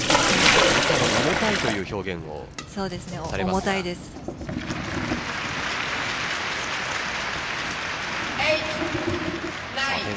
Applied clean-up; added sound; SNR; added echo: none; Sink (filling or washing); -1 dB; none.